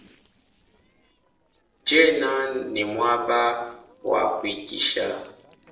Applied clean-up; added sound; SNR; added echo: neural separator model SepFormer DNS4.